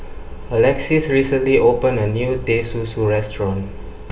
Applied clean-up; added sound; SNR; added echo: none; Telephone; 15 dB; reverberation time 0.4 s.